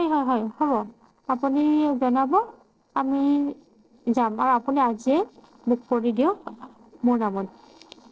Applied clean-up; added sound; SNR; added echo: neural separator model SepFormer DNS4.